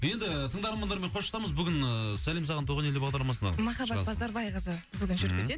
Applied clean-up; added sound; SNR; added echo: none; none; none; none.